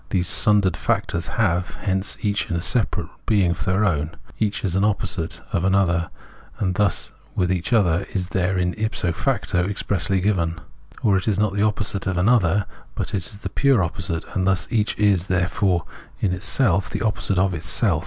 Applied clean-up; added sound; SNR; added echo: none; none; none; none.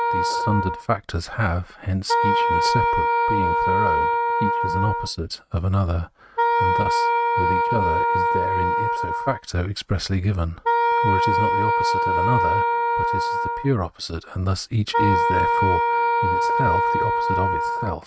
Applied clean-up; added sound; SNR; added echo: neural mask model RNNoise.